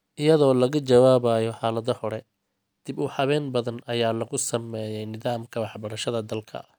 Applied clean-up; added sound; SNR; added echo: none; none; none; none.